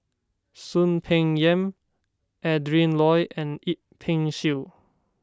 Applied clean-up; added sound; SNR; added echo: none; none; none; none.